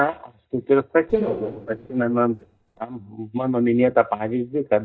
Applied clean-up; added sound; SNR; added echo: neural mask model DeepFilterNet 3.